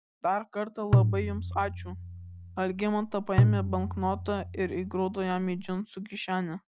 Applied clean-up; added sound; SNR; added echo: none; Tabla; -2 dB; none.